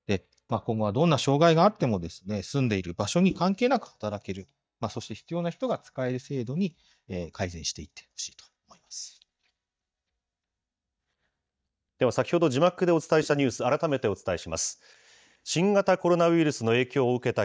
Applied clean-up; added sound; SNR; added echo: neural mask model DeepFilterNet 3.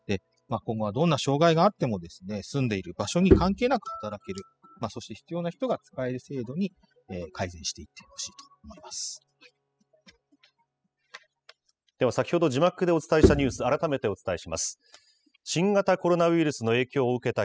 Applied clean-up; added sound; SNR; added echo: classical method spectral subtraction.